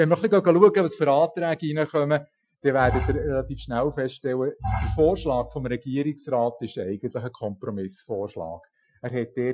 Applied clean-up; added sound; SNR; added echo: classical method Wiener filter.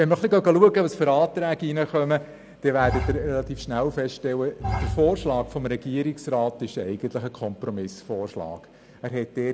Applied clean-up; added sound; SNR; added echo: none; Bowed string instrument; 6 dB; none.